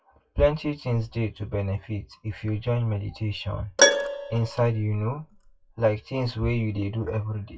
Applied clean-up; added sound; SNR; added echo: classical method WPE with log-MMSE.